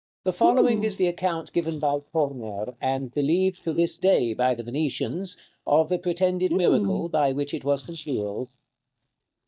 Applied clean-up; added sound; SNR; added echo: neural mask model DeepFilterNet 3.